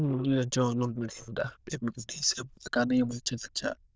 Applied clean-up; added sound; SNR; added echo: neural diffusion model UNIVERSE++.